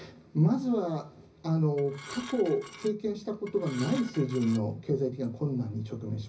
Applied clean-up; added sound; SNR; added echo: none; Dishes, pots, and pans / Glass; 16 dB; reverberation time 0.4 s.